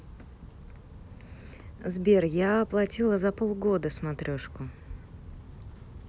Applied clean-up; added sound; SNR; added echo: none; none; none; none.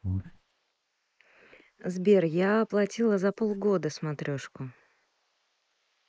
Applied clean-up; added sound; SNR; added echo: neural mask model Resemble Enhance denoiser.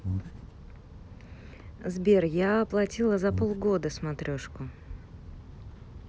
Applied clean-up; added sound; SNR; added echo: none; Breathing; 4 dB; none.